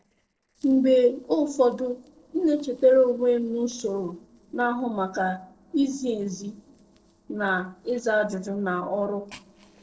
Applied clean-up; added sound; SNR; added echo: neural separator model SepFormer DNS4.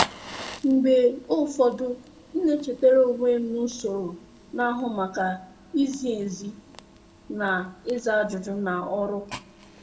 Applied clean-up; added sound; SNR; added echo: none; Fire; 15 dB; reverberation time 1.0 s.